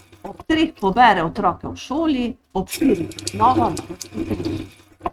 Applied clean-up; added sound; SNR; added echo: neural mask model RNNoise.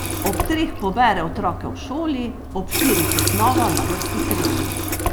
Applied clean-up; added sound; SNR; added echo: none; Water tap, faucet; 0 dB; none.